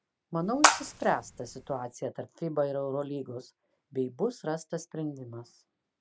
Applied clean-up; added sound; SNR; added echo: none; Water / Splash, splatter; -4 dB; none.